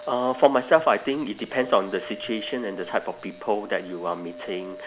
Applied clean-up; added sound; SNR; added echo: none; Wind instrument, woodwind instrument; 17 dB; none.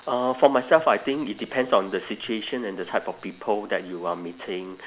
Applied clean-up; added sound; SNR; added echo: none; none; none; none.